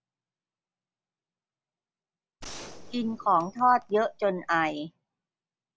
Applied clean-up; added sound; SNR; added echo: none; Gunshot, gunfire; 16 dB; none.